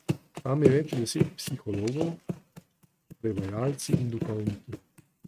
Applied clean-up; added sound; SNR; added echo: neural mask model RNNoise.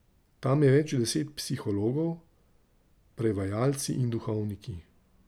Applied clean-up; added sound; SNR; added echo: none; none; none; none.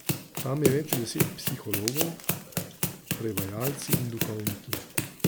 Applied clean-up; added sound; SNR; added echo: none; Run; -3 dB; none.